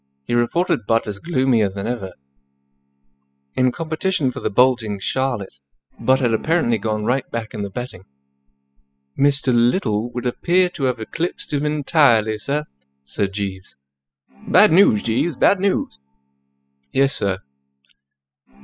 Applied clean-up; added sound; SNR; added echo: classical method spectral subtraction.